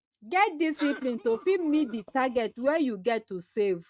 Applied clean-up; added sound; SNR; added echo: neural mask model RNNoise.